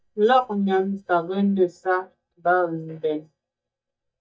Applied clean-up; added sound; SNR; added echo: neural mask model DeepFilterNet 3.